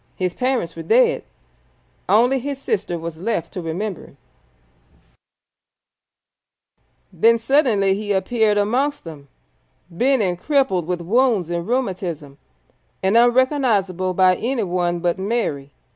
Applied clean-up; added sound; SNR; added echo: none; none; none; none.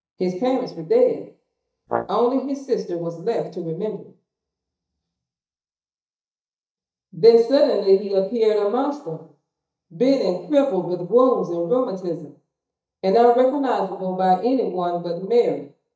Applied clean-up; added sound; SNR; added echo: neural mask model DeepFilterNet 3.